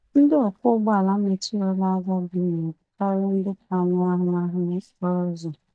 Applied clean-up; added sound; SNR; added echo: neural mask model DeepFilterNet 3.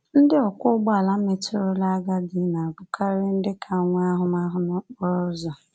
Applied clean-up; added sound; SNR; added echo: none; none; none; none.